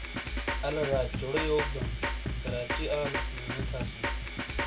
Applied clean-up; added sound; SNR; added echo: none; Drum kit; -1 dB; reverberation time 0.2 s.